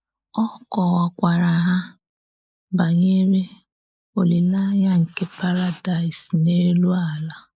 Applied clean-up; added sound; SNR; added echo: neural mask model Resemble Enhance denoiser.